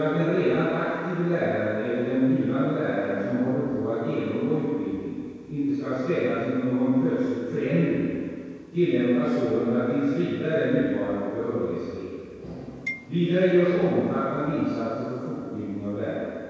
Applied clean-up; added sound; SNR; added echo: none; Marimba, xylophone; 16 dB; reverberation time 2.0 s.